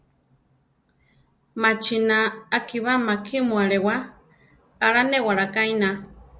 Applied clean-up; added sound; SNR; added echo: none; none; none; none.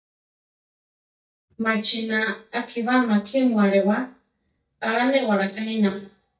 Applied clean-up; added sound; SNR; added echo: neural mask model DeepFilterNet 3.